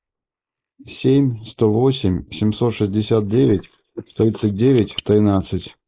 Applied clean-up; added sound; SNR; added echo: neural mask model Resemble Enhance denoiser.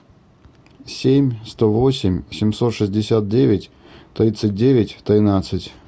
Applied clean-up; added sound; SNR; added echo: none; none; none; none.